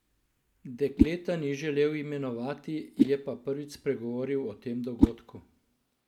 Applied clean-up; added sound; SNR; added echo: neural mask model Resemble Enhance denoiser.